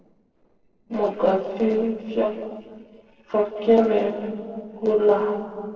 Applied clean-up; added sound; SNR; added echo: neural separator model SepFormer DNS4.